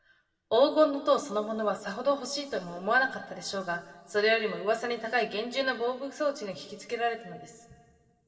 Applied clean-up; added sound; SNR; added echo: none; none; none; reverberation time 1.4 s.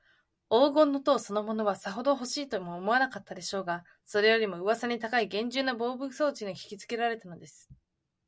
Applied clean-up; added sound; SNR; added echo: none; none; none; none.